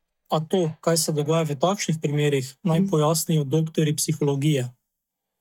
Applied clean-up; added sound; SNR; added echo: neural mask model DeepFilterNet 3.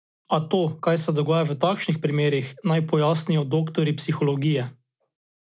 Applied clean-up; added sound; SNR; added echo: none; none; none; none.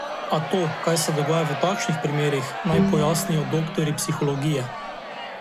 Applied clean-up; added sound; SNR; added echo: none; Bowed string instrument + Crowd; 5 dB; none.